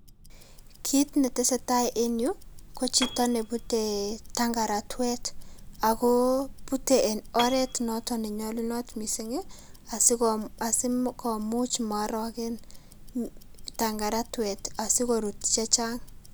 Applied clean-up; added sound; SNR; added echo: none; Tick-tock + Piano; 14 dB; none.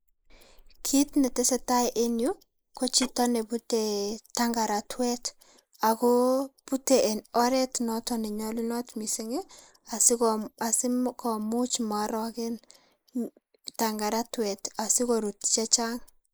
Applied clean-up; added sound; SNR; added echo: neural mask model Resemble Enhance denoiser.